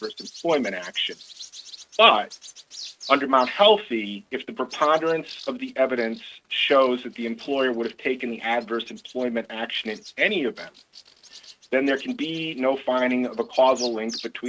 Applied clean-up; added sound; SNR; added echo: neural mask model RNNoise.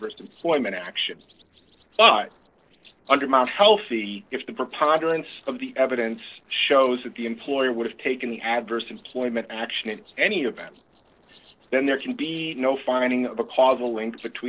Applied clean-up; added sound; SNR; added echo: neural separator model SepFormer DNS4.